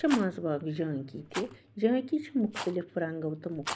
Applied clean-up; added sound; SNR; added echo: none; Rattle; 13 dB; none.